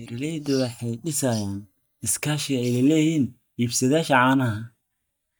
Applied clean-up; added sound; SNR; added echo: neural mask model DeepFilterNet 3.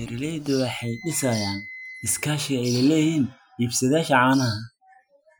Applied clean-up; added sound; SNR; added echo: classical method Wiener filter.